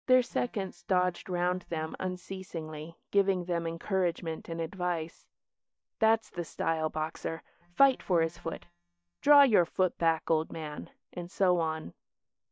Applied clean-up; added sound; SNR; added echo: neural mask model DeepFilterNet 3.